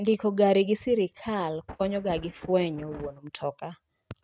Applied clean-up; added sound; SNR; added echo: neural mask model RNNoise.